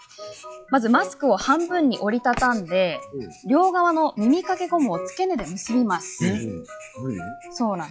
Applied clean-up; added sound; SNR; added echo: classical method log-MMSE.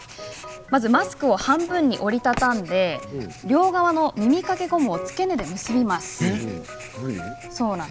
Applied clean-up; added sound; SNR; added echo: none; Writing; 18 dB; none.